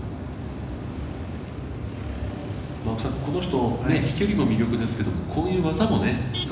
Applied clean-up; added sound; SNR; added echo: none; Motor vehicle (road); 15 dB; reverberation time 1.0 s.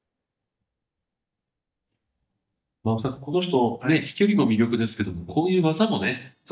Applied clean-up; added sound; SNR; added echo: neural mask model DeepFilterNet 3.